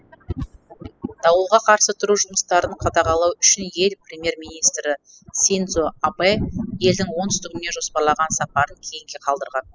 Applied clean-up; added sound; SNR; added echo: classical method spectral subtraction.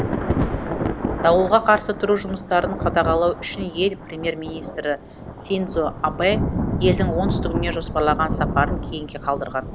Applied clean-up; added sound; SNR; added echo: none; Thunder / Rain; 4 dB; none.